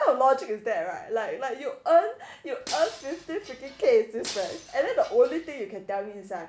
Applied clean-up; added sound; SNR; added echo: none; Shatter; 15 dB; none.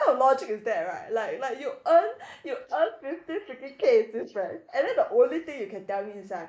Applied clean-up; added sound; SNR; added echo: neural mask model Resemble Enhance denoiser.